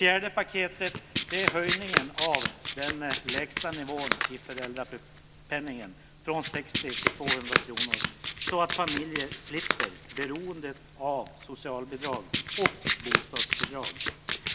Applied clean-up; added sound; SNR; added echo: none; Domestic sounds, home sounds; -1 dB; none.